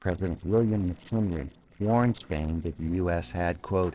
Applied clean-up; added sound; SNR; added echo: neural separator model SepFormer DNS4.